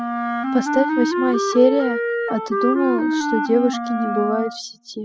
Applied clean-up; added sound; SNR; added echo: classical method spectral subtraction.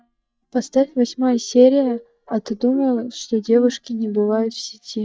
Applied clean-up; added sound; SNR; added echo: neural mask model DeepFilterNet 3.